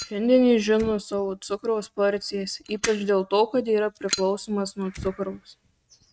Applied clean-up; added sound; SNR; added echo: neural mask model RNNoise.